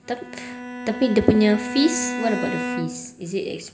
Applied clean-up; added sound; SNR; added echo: none; Bowed string instrument; 7 dB; reverberation time 1.5 s.